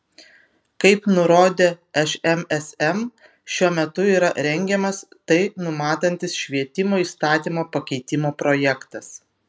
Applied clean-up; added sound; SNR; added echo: none; none; none; none.